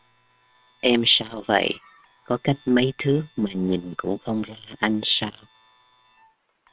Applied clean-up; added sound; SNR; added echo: neural separator model SepFormer WHAM!.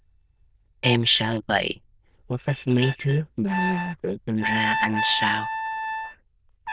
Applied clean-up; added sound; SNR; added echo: neural diffusion model UNIVERSE++.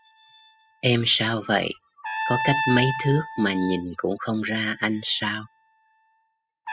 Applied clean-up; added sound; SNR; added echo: classical method spectral subtraction.